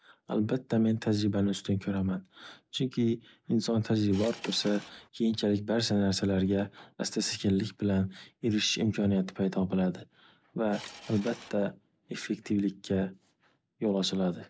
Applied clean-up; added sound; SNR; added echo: none; Subway, metro, underground / Engine; 17 dB; none.